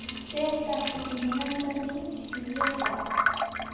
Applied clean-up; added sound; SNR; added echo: none; Liquid; 0 dB; reverberation time 1.2 s.